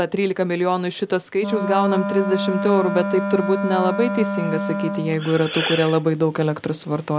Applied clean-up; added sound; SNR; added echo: none; Wind instrument, woodwind instrument; 6 dB; none.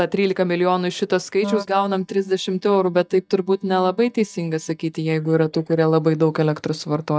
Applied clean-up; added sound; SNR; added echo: neural mask model DeepFilterNet 3.